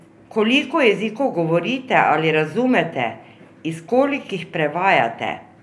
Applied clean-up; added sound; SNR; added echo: none; none; none; none.